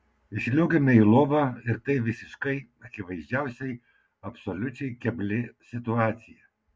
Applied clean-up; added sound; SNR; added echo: none; none; none; none.